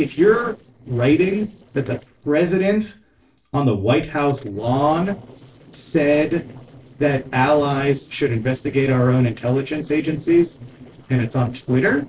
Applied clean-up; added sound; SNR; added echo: neural separator model SepFormer DNS4.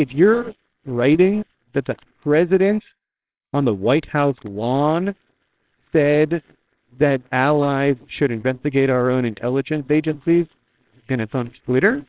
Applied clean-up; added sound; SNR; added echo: neural separator model SepFormer WHAMR!.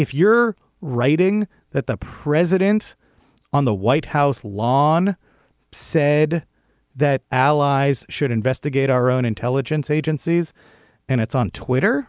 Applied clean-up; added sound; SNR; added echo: none; none; none; none.